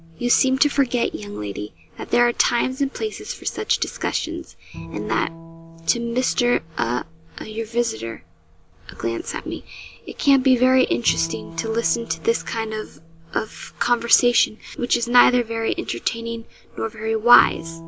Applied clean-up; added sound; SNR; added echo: none; Bowed string instrument; 20 dB; none.